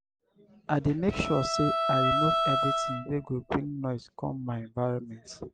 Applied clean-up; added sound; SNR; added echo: none; Bowed string instrument; -2 dB; none.